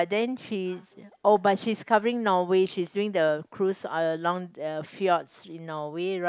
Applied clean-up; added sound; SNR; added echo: none; none; none; none.